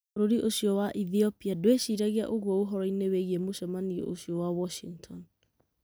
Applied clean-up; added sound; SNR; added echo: none; none; none; none.